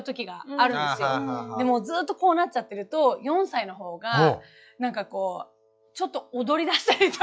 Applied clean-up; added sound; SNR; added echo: classical method log-MMSE.